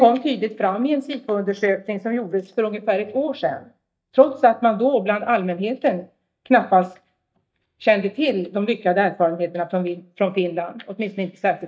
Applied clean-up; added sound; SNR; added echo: neural mask model DeepFilterNet 3.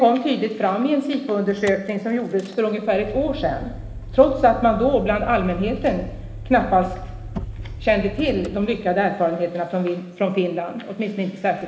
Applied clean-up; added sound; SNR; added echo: none; Motor vehicle (road); 14 dB; reverberation time 1.1 s.